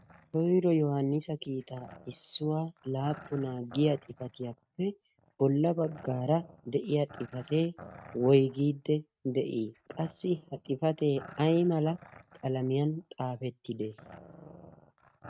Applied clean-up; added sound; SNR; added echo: neural mask model RNNoise.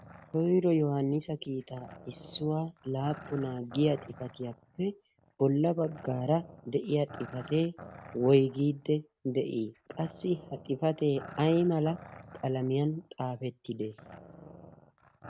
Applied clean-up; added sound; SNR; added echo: none; Growling; 20 dB; none.